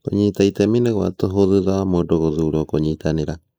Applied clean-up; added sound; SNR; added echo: neural mask model Resemble Enhance denoiser.